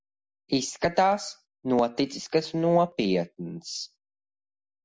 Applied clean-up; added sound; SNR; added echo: none; none; none; none.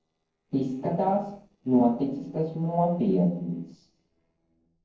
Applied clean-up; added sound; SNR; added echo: neural separator model SepFormer DNS4.